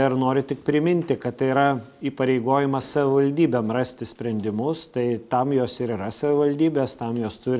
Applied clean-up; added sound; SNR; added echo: none; none; none; none.